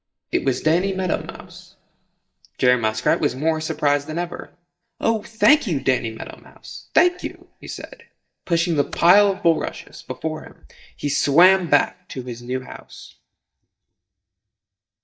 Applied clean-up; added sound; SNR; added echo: neural mask model DeepFilterNet 3.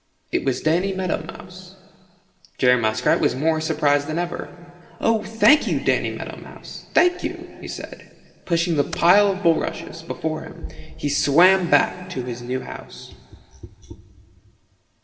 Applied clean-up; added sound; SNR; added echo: none; Computer keyboard; 19 dB; reverberation time 2.0 s.